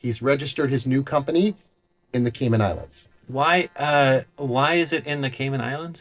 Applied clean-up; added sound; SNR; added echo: neural separator model SepFormer DNS4.